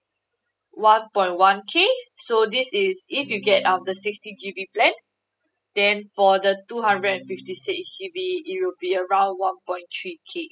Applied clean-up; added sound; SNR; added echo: classical method spectral subtraction.